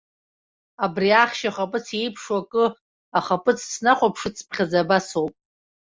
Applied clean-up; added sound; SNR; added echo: none; none; none; none.